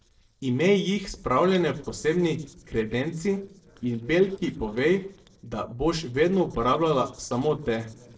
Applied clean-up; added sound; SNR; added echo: neural separator model SepFormer DNS4.